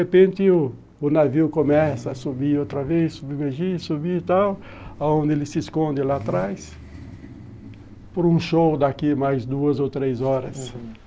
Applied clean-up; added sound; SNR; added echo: none; Idling / Accelerating, revving, vroom / Car; 19 dB; none.